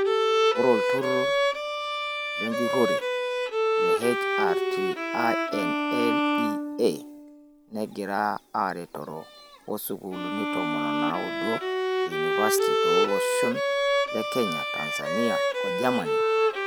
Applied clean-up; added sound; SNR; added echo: none; Bowed string instrument; -5 dB; none.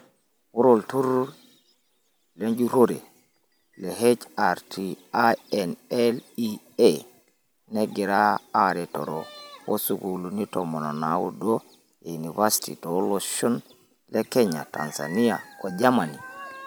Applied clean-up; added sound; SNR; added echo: none; none; none; none.